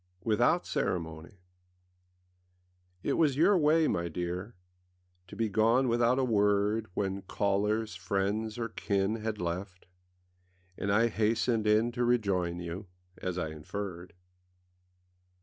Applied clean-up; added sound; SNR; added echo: none; none; none; none.